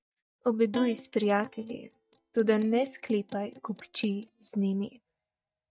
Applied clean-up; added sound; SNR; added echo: neural mask model DeepFilterNet 3.